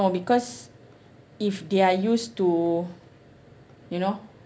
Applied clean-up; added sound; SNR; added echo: none; none; none; none.